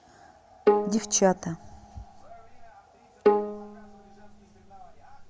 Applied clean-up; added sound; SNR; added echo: none; Bowed string instrument; -3 dB; none.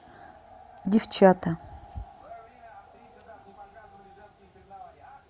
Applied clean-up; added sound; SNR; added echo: none; none; none; none.